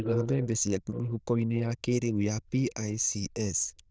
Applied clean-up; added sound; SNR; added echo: neural diffusion model UNIVERSE++.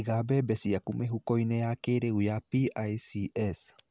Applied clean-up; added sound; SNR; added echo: none; none; none; none.